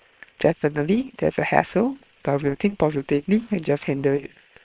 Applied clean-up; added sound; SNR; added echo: neural separator model SepFormer WHAM!.